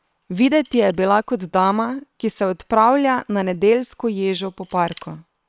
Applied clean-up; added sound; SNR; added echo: neural separator model SepFormer WHAM!.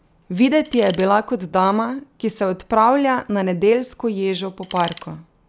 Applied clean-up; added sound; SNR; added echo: none; Tools; 18 dB; none.